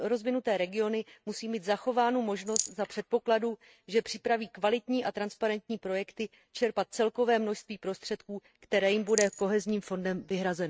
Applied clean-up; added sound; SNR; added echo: neural mask model RNNoise.